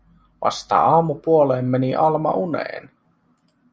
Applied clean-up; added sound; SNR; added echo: none; none; none; none.